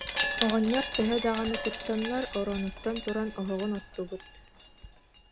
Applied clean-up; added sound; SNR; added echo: none; Wind chime; -1 dB; none.